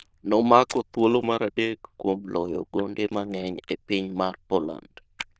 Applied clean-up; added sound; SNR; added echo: neural diffusion model UNIVERSE++.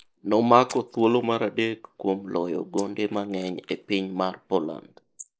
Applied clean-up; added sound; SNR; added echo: neural mask model Resemble Enhance denoiser.